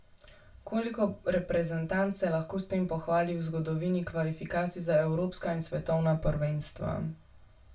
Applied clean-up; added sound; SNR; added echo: none; none; none; reverberation time 0.2 s.